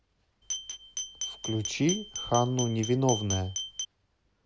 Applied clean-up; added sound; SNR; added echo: none; Glass; 6 dB; none.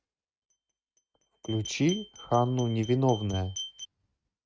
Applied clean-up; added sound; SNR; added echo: neural mask model RNNoise.